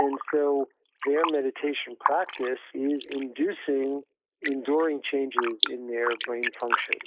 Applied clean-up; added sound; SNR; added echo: neural mask model Resemble Enhance denoiser.